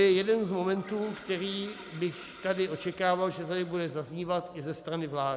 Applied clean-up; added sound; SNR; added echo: none; Toilet flush; 20 dB; none.